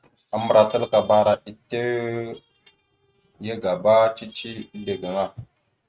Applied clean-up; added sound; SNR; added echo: neural mask model RNNoise.